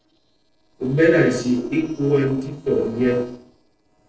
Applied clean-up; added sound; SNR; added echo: neural separator model SepFormer DNS4.